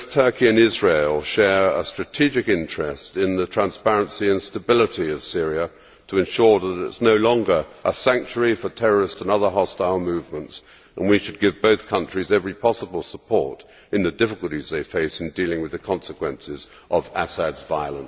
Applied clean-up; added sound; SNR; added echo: none; none; none; none.